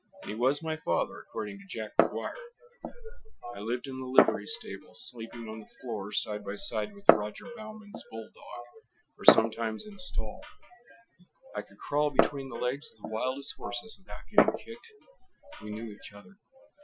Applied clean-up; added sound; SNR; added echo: classical method Wiener filter.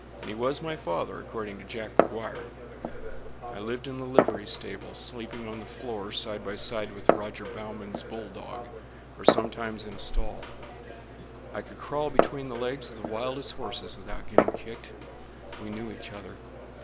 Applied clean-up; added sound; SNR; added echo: none; Glass; -3 dB; none.